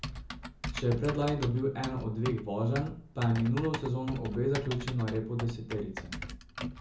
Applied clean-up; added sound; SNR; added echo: none; Typing; 9 dB; reverberation time 0.6 s.